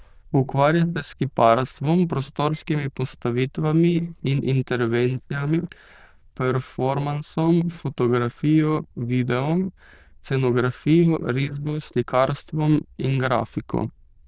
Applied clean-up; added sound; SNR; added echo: neural diffusion model UNIVERSE++.